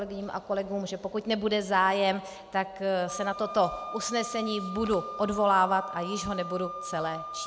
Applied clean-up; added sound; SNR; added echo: none; Wind instrument, woodwind instrument; 12 dB; none.